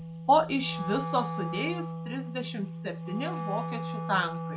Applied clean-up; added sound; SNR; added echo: none; Wind instrument, woodwind instrument; 5 dB; none.